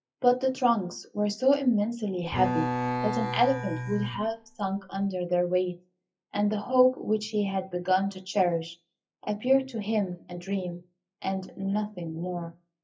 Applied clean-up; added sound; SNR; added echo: classical method WPE with log-MMSE.